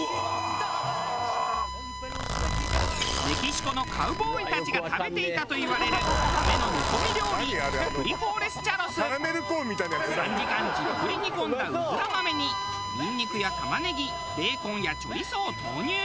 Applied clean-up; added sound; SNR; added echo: none; Zipper (clothing) + Bowed string instrument; 3 dB; none.